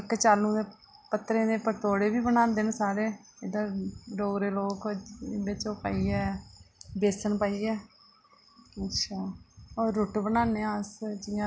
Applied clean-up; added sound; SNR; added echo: none; none; none; none.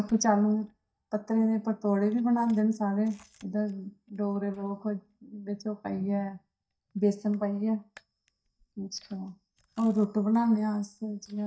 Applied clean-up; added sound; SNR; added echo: neural mask model DeepFilterNet 3.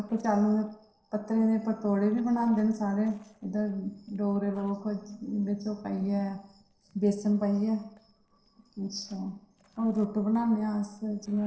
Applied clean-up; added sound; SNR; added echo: neural separator model SepFormer DNS4.